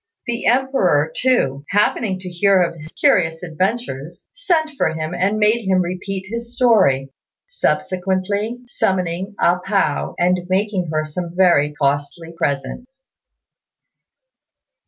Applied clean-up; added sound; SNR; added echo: none; none; none; none.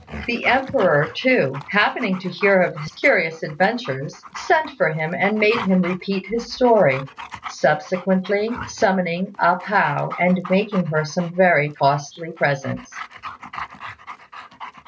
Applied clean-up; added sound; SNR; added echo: none; Dog; 16 dB; none.